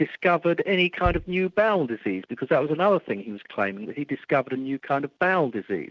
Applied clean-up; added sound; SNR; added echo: none; Bass drum; 13 dB; none.